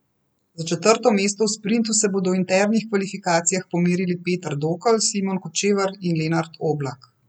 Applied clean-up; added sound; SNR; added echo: none; none; none; none.